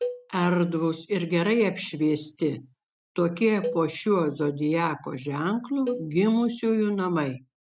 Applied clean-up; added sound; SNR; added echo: neural mask model RNNoise.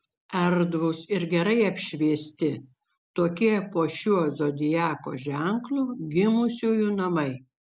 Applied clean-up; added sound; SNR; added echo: none; none; none; none.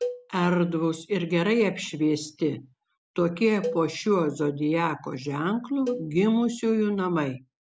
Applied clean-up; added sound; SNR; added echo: none; Cowbell; 13 dB; none.